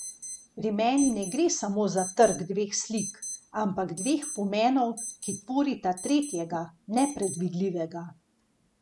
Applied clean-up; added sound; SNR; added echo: none; Alarm; 13 dB; none.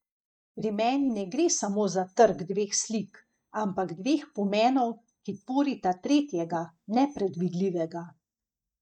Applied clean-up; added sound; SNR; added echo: neural mask model DeepFilterNet 3.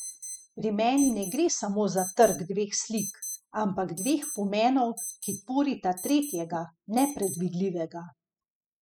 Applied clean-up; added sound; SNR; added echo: classical method spectral subtraction.